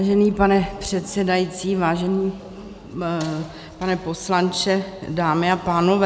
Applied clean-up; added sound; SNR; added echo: none; none; none; none.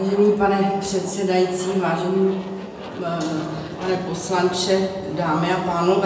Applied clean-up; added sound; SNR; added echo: none; Aircraft; 15 dB; reverberation time 1.0 s.